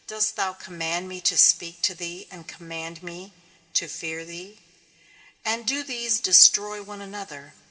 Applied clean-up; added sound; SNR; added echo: none; none; none; reverberation time 0.3 s.